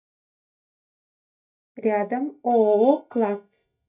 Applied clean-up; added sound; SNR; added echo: neural mask model DeepFilterNet 3.